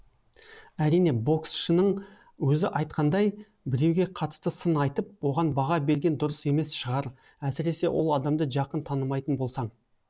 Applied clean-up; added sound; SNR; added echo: none; none; none; none.